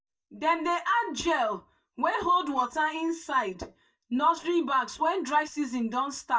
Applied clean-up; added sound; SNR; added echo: neural mask model DeepFilterNet 3.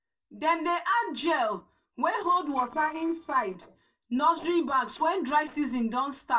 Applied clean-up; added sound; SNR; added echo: neural separator model SepFormer DNS4.